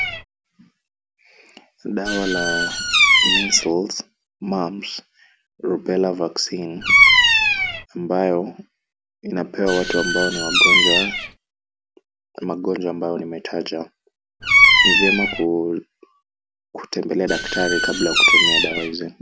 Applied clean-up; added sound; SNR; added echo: none; Bird vocalization, bird call, bird song; -4 dB; none.